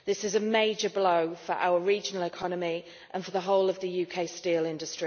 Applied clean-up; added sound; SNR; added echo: none; none; none; none.